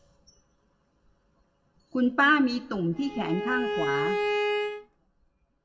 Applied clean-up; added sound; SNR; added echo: none; Bowed string instrument; 1 dB; reverberation time 0.9 s.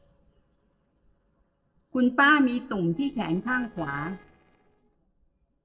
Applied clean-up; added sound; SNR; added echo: neural separator model SepFormer DNS4.